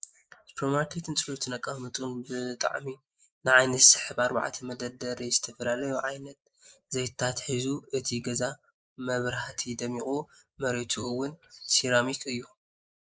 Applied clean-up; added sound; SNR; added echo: neural mask model Resemble Enhance denoiser.